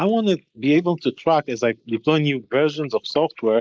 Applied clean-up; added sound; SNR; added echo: neural mask model Resemble Enhance denoiser.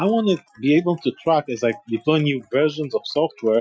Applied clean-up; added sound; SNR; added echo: classical method Wiener filter.